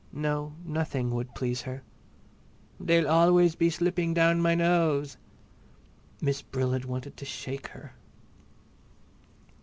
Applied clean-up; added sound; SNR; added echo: none; none; none; none.